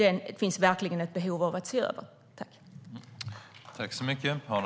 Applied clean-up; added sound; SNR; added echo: none; none; none; none.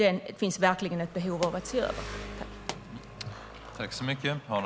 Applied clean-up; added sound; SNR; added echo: none; Engine + Explosion; 12 dB; none.